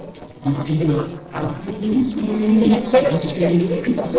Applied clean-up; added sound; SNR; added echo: neural separator model SepFormer DNS4.